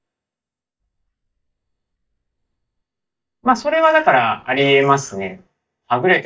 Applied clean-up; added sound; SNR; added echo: neural mask model DeepFilterNet 3.